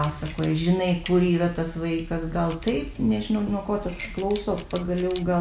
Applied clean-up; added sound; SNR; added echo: none; Camera; 19 dB; none.